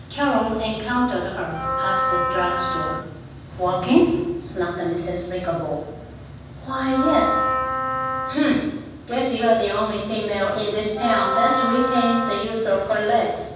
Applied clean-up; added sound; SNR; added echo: none; Wind instrument, woodwind instrument; 2 dB; reverberation time 1.2 s.